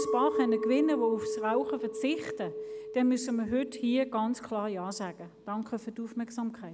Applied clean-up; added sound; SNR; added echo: none; Chink, clink; 5 dB; none.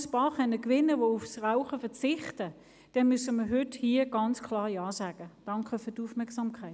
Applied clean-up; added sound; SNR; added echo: none; none; none; none.